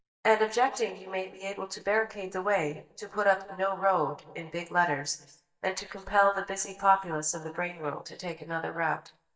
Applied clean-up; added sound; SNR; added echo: neural mask model DeepFilterNet 3.